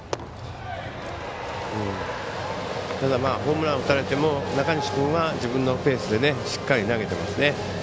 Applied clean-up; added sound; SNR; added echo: none; none; none; none.